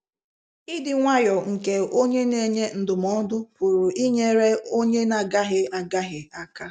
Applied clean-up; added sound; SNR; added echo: none; none; none; none.